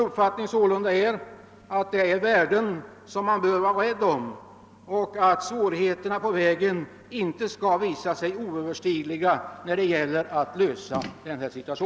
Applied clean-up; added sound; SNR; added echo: none; none; none; none.